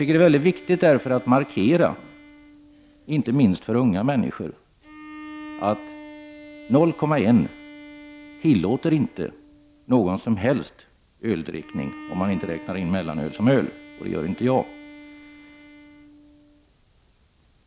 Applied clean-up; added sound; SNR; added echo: none; Bowed string instrument; 20 dB; none.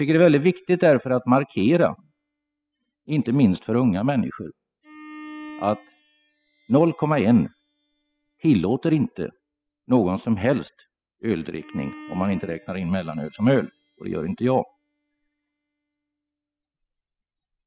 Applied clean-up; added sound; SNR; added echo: classical method spectral subtraction.